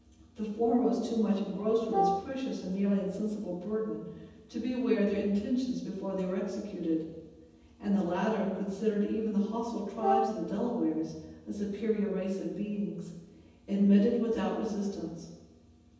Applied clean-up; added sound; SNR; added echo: none; Wind instrument, woodwind instrument; 0 dB; reverberation time 1.1 s.